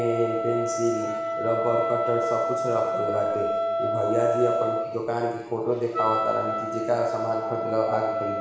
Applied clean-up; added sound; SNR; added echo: none; Wind instrument, woodwind instrument; 1 dB; reverberation time 1.1 s.